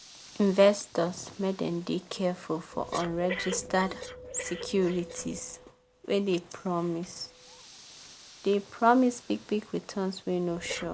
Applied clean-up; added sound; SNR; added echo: none; Breathing; 15 dB; none.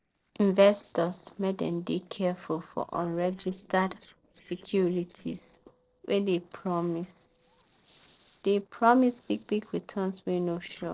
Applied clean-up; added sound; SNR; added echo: neural separator model SepFormer DNS4.